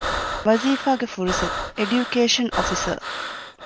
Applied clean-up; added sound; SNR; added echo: none; Breathing; 5 dB; none.